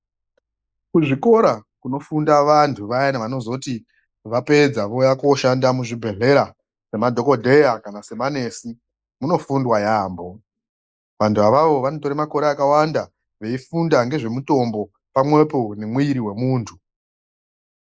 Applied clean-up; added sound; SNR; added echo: neural mask model Resemble Enhance denoiser.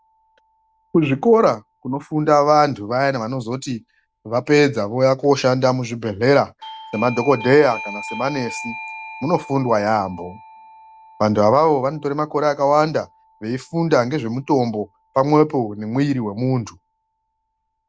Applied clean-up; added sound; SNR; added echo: none; Doorbell; 20 dB; none.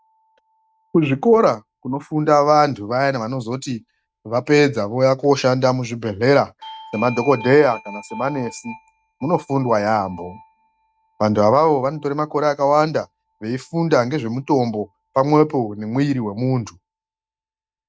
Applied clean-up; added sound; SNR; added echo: neural mask model RNNoise.